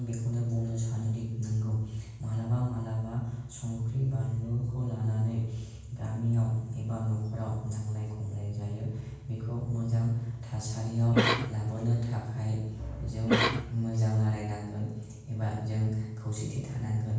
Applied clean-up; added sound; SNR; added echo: none; Cough; 1 dB; reverberation time 1.2 s.